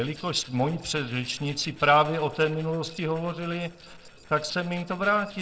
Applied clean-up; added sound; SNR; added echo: neural separator model SepFormer DNS4.